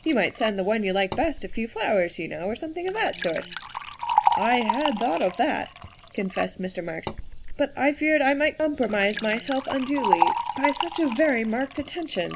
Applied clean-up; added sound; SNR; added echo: none; Liquid; 5 dB; none.